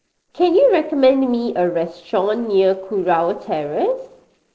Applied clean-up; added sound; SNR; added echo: neural separator model SepFormer DNS4.